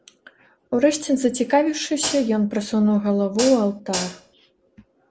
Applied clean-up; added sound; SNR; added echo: none; Hi-hat; 8 dB; none.